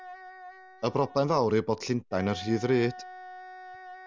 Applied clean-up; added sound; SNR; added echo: none; Wind instrument, woodwind instrument; 16 dB; none.